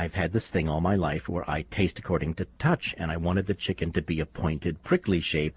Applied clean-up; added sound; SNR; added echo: none; none; none; none.